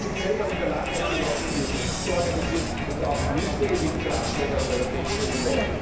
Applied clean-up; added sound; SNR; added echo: none; Crowd; -1 dB; reverberation time 1.0 s.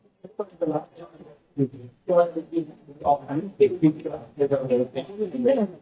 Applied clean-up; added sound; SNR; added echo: neural mask model DeepFilterNet 3.